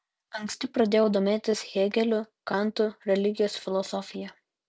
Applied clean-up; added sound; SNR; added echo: none; none; none; none.